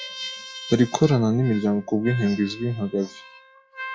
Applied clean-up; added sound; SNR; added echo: classical method log-MMSE.